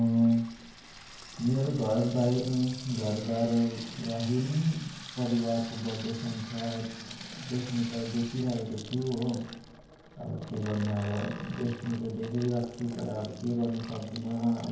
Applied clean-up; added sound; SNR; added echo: none; Sink (filling or washing) / Water tap, faucet; 15 dB; reverberation time 0.9 s.